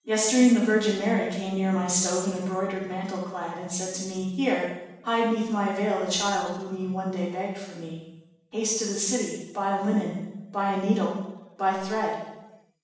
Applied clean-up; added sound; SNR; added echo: none; none; none; reverberation time 0.9 s.